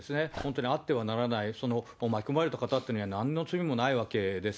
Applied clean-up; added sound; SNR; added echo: none; Dog; 15 dB; none.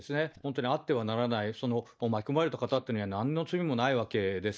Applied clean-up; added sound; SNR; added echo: neural mask model DeepFilterNet 3.